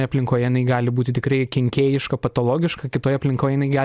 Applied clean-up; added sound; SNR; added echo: none; none; none; none.